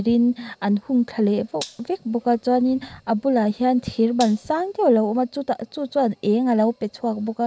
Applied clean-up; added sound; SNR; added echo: none; Gunshot, gunfire; 19 dB; none.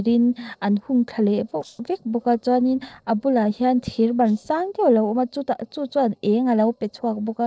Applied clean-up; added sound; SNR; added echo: neural separator model SepFormer DNS4.